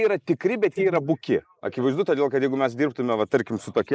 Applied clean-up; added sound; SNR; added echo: neural mask model Resemble Enhance denoiser.